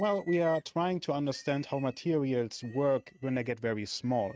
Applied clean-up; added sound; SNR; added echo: neural mask model RNNoise.